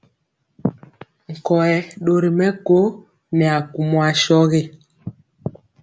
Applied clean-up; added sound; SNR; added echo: none; none; none; none.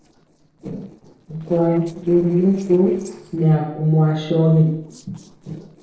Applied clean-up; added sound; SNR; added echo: neural separator model SepFormer DNS4.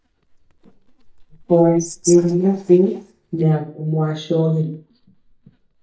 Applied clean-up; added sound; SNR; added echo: neural mask model DeepFilterNet 3.